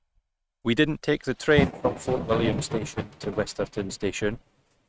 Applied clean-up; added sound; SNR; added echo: neural mask model RNNoise.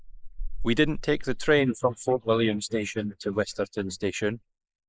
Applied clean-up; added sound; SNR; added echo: neural mask model Resemble Enhance denoiser.